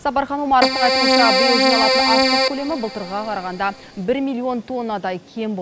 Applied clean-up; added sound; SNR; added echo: none; Keyboard (musical); -4 dB; none.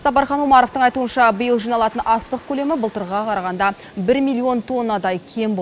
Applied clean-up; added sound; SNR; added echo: none; none; none; none.